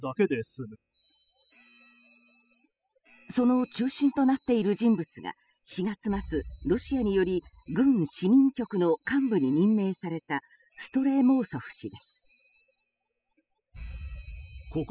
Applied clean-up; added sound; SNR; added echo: classical method spectral subtraction.